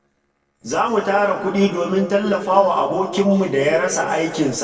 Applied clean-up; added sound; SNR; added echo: neural separator model SepFormer DNS4.